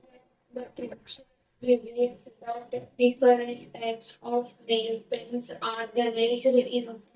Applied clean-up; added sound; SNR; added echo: neural mask model DeepFilterNet 3.